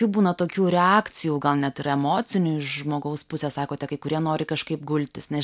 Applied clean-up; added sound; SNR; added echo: none; none; none; none.